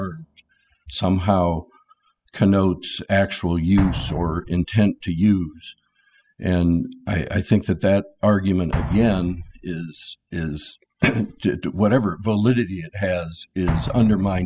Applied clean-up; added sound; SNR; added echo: classical method spectral subtraction.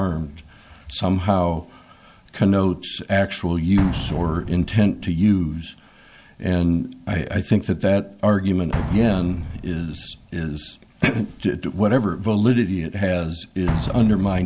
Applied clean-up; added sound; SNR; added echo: none; Explosion; 13 dB; none.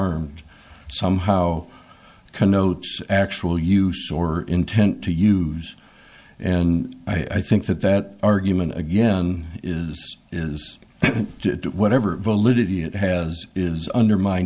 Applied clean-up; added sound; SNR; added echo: none; none; none; none.